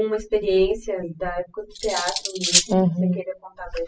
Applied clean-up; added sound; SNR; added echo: classical method spectral subtraction.